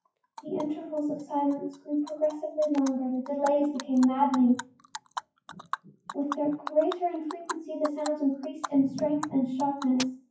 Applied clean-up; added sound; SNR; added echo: classical method WPE with log-MMSE.